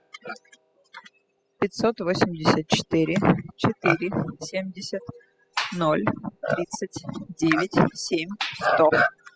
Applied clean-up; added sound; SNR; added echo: classical method spectral subtraction.